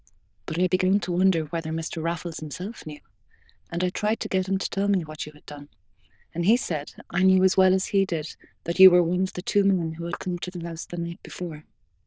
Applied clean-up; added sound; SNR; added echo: neural diffusion model UNIVERSE++.